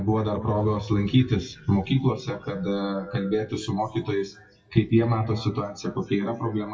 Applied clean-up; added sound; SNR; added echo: classical method WPE with log-MMSE.